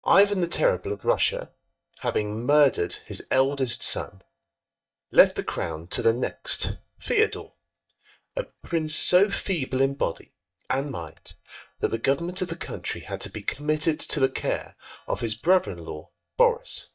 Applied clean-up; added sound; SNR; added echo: neural mask model DeepFilterNet 3.